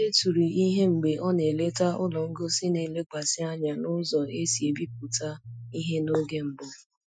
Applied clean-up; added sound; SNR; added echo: classical method Wiener filter.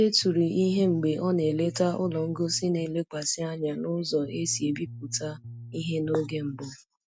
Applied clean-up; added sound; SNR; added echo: none; Bass guitar; 15 dB; none.